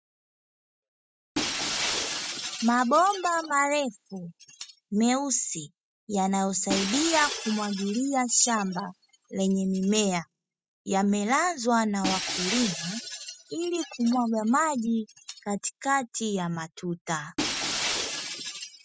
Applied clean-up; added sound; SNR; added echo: classical method spectral subtraction.